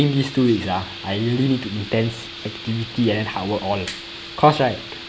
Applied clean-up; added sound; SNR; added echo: none; none; none; none.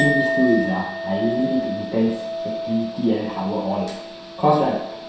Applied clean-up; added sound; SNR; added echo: none; Chink, clink; 5 dB; reverberation time 0.7 s.